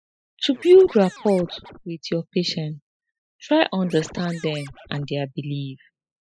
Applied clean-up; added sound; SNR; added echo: classical method spectral subtraction.